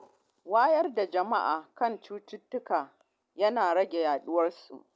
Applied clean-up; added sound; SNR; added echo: none; none; none; none.